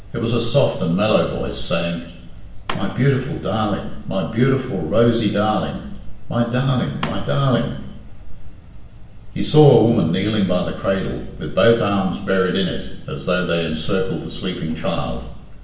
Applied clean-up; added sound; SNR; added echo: none; Fireworks; 16 dB; reverberation time 0.8 s.